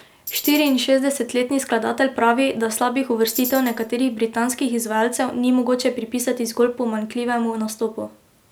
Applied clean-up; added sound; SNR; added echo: none; Tambourine; 13 dB; none.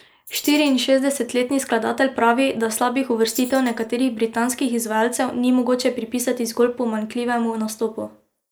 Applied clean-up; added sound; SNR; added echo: neural mask model Resemble Enhance denoiser.